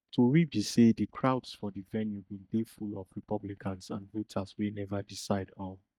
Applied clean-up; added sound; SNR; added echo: neural mask model DeepFilterNet 3.